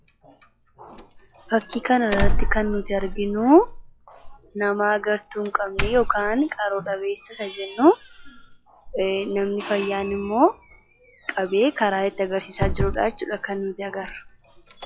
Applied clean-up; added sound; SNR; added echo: classical method log-MMSE.